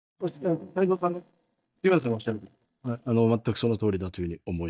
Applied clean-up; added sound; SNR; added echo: neural mask model DeepFilterNet 3.